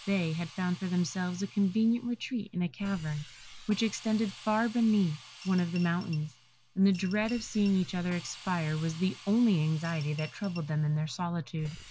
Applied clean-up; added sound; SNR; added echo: none; Coin (dropping) / Glass + Hiss; 19 dB; none.